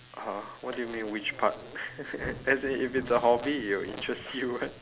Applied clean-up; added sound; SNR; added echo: none; Thunder; 17 dB; none.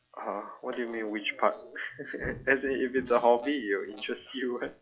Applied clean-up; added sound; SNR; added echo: classical method log-MMSE.